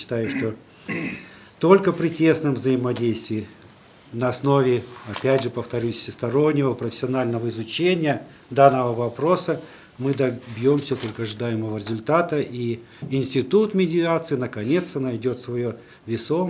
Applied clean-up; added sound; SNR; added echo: none; none; none; none.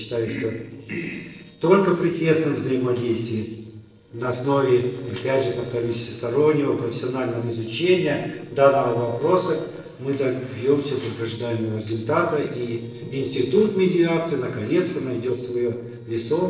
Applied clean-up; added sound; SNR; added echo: neural separator model SepFormer DNS4.